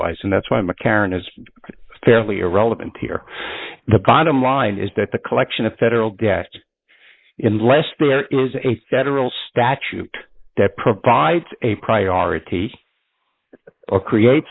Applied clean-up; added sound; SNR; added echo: neural mask model Resemble Enhance denoiser.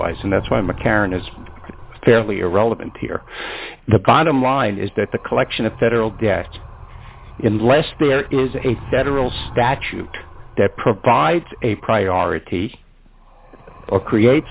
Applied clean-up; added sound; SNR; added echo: none; Animal; 17 dB; none.